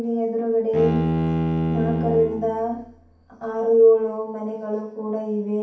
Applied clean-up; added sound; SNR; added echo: none; Bowed string instrument; 3 dB; reverberation time 0.6 s.